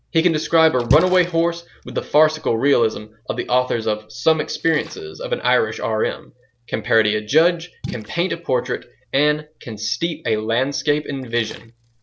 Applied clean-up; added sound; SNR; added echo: none; Splash, splatter; 15 dB; none.